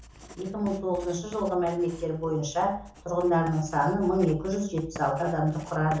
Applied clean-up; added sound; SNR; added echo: none; Writing; 18 dB; reverberation time 0.7 s.